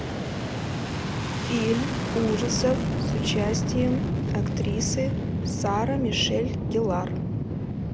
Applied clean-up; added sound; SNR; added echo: none; Fixed-wing aircraft, airplane; -2 dB; none.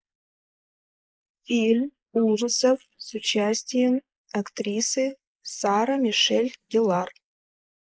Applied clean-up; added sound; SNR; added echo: neural mask model Resemble Enhance denoiser.